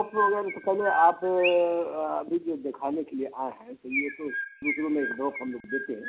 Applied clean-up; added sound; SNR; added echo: none; Chirp, tweet; 9 dB; none.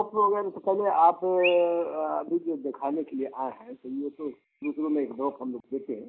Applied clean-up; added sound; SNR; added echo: neural mask model Resemble Enhance denoiser.